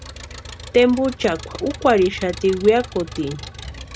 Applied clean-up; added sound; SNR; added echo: none; Engine; 15 dB; none.